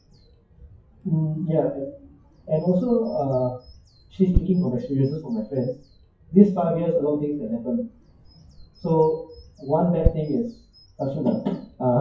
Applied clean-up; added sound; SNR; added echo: classical method WPE with log-MMSE.